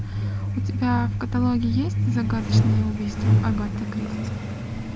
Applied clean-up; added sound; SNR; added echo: none; Truck; -4 dB; none.